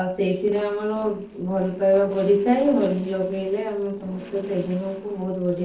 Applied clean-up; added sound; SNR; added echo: neural separator model SepFormer DNS4.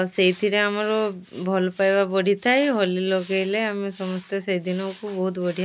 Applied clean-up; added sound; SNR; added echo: none; none; none; none.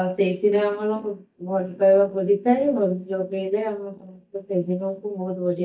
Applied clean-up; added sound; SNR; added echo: neural mask model DeepFilterNet 3.